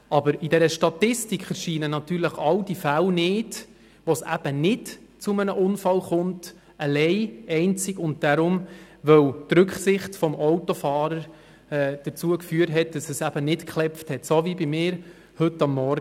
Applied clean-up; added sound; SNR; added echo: none; none; none; none.